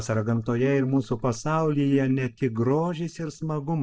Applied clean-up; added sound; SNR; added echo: neural mask model Resemble Enhance denoiser.